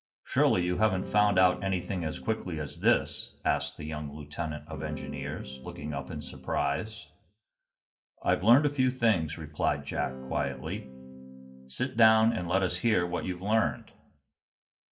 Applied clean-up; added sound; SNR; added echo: none; Electric guitar / Strum; 12 dB; reverberation time 0.4 s.